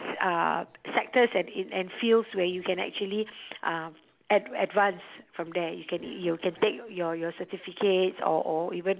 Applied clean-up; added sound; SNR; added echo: none; none; none; none.